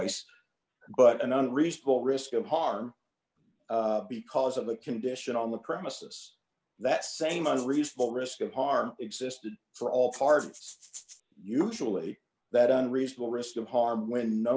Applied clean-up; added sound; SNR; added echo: none; Rattle (instrument); 18 dB; none.